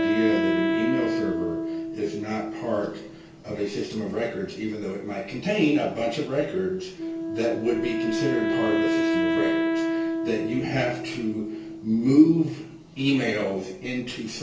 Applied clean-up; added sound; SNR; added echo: none; Wind instrument, woodwind instrument; 2 dB; reverberation time 0.3 s.